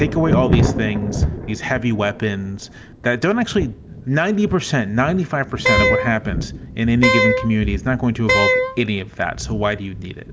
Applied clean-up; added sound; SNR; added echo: none; Thunder + Wind instrument, woodwind instrument; 2 dB; none.